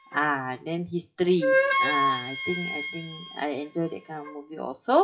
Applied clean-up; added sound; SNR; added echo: classical method WPE with log-MMSE.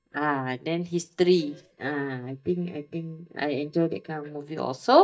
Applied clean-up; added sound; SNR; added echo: neural mask model DeepFilterNet 3.